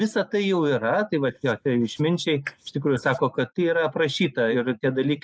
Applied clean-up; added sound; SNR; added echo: neural mask model Resemble Enhance denoiser.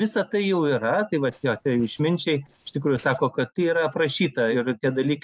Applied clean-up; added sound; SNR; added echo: neural separator model SepFormer DNS4.